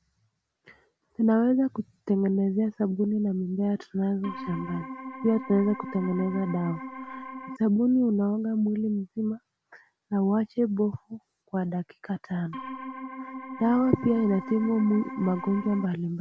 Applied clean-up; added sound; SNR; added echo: none; Organ; 11 dB; none.